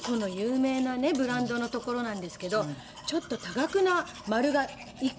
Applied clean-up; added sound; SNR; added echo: none; Domestic sounds, home sounds; 16 dB; none.